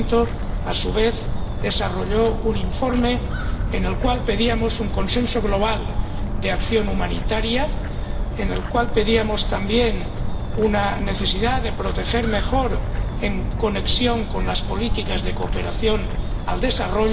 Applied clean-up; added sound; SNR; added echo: none; Walk, footsteps; 0 dB; reverberation time 2.0 s.